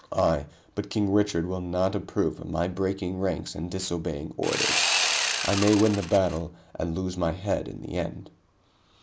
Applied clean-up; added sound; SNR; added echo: none; Sawing; 0 dB; none.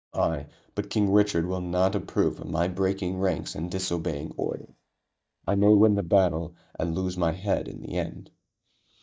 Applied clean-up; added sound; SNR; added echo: neural mask model DeepFilterNet 3.